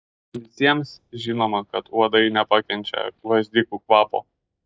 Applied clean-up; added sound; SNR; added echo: neural mask model DeepFilterNet 3.